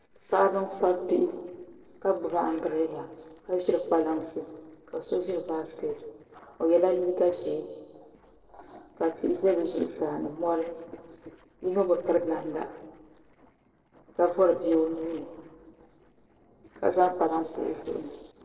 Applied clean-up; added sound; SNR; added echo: neural separator model SepFormer DNS4.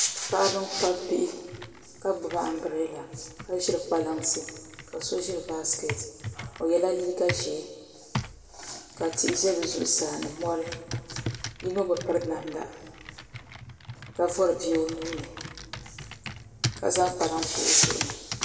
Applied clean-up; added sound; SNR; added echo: none; Computer keyboard; 10 dB; reverberation time 1.6 s.